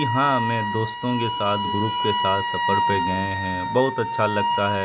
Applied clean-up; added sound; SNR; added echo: none; Wind instrument, woodwind instrument; 0 dB; none.